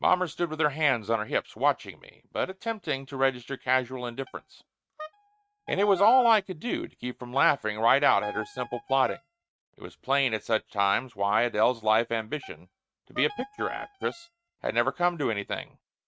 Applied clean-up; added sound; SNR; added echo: neural mask model RNNoise.